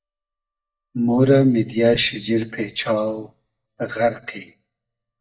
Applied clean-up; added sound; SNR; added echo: neural mask model DeepFilterNet 3.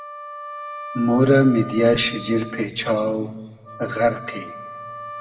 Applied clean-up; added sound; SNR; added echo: none; Wind instrument, woodwind instrument; 14 dB; reverberation time 1.4 s.